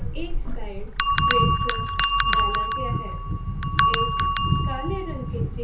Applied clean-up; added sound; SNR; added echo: none; Bell; -4 dB; reverberation time 0.2 s.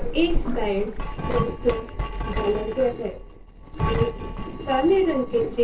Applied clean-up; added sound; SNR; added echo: neural separator model SepFormer DNS4.